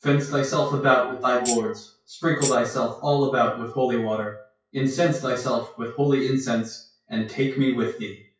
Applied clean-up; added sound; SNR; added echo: classical method WPE with log-MMSE.